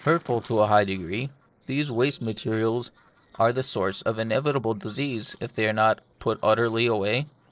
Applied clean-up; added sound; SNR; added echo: neural separator model SepFormer DNS4.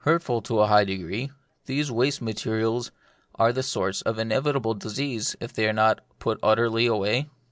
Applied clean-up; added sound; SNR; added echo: none; none; none; none.